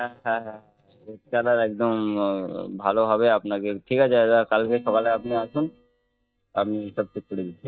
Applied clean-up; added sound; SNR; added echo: neural mask model DeepFilterNet 3.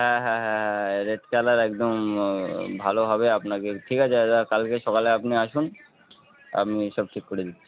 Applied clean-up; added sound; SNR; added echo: none; none; none; none.